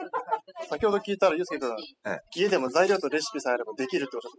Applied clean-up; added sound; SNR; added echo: classical method spectral subtraction.